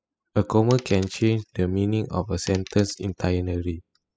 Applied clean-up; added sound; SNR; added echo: classical method spectral subtraction.